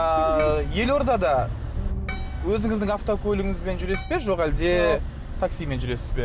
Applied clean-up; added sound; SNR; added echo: none; Wind + Harp; 16 dB; none.